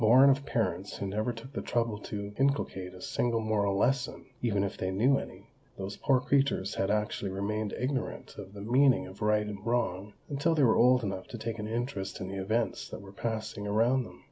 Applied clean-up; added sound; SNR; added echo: none; none; none; none.